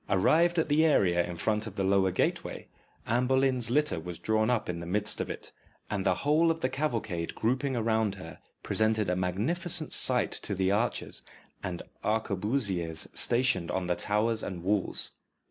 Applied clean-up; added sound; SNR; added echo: none; none; none; none.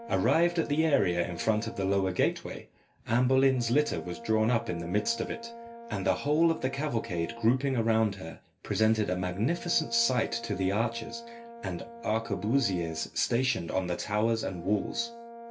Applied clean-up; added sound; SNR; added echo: none; Brass instrument; 16 dB; reverberation time 0.2 s.